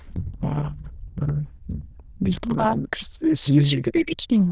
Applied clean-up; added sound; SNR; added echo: neural diffusion model UNIVERSE++.